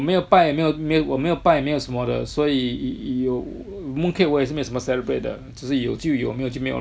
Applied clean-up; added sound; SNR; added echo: none; none; none; none.